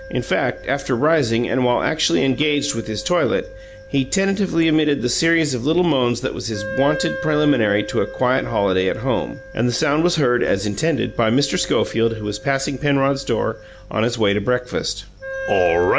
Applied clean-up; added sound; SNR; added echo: none; Wind instrument, woodwind instrument; 15 dB; none.